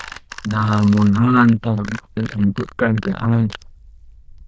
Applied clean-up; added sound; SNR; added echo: neural diffusion model UNIVERSE++.